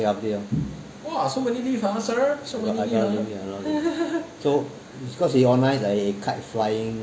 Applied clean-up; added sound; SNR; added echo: none; none; none; none.